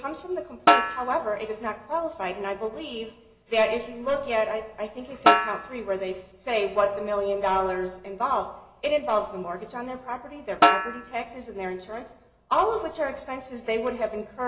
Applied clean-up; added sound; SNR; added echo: none; Snare drum; -2 dB; reverberation time 0.7 s.